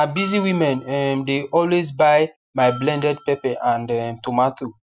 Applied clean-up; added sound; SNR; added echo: none; Bell; 19 dB; none.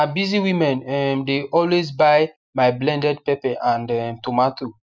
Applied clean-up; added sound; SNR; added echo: neural mask model Resemble Enhance denoiser.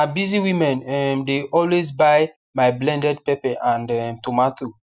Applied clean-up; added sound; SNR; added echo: none; none; none; none.